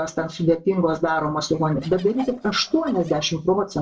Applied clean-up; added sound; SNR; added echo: neural separator model SepFormer DNS4.